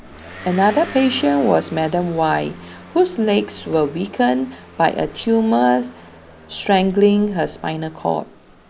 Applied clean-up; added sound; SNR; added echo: none; Motor vehicle (road) / Engine; 18 dB; none.